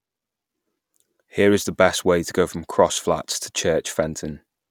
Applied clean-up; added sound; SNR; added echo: none; none; none; none.